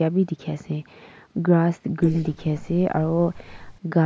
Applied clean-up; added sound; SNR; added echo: neural mask model Resemble Enhance denoiser.